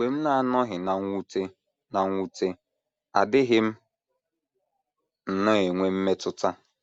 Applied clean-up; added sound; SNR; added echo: none; none; none; none.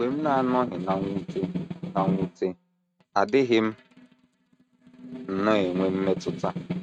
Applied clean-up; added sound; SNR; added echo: neural mask model RNNoise.